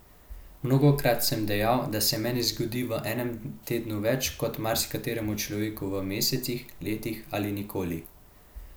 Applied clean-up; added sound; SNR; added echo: none; none; none; none.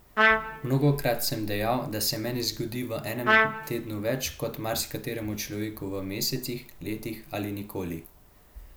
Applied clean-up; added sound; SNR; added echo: none; Trumpet; -5 dB; none.